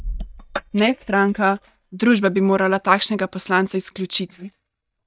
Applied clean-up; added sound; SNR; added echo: neural mask model DeepFilterNet 3.